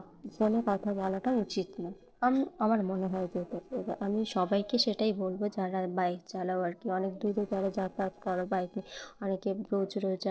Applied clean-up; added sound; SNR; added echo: neural separator model SepFormer DNS4.